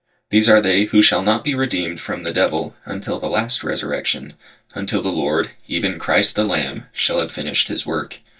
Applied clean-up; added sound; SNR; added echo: neural mask model DeepFilterNet 3.